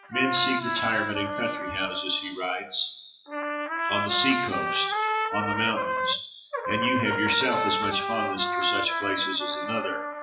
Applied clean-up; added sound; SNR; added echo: classical method WPE with log-MMSE.